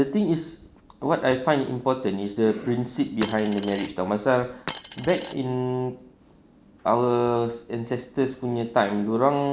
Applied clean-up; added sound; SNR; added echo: none; Coin (dropping); 9 dB; none.